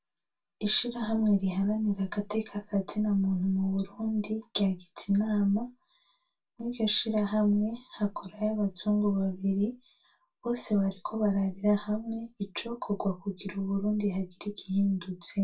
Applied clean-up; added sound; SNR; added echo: none; none; none; reverberation time 0.2 s.